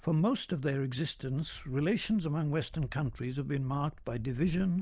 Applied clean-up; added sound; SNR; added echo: none; Wind; 18 dB; none.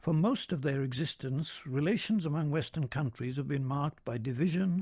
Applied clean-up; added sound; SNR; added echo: none; none; none; none.